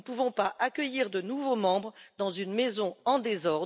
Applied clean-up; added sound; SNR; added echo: none; none; none; none.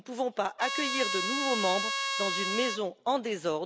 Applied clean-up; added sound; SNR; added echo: none; Trumpet; 1 dB; none.